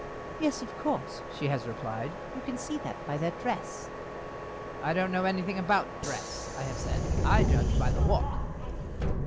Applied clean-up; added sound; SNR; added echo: none; Subway, metro, underground; -2 dB; none.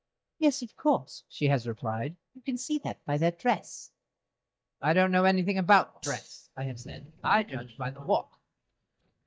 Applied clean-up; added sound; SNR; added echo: neural mask model DeepFilterNet 3.